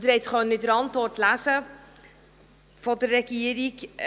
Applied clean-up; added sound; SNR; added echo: none; none; none; none.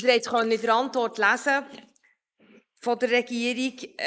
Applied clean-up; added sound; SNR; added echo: neural mask model Resemble Enhance denoiser.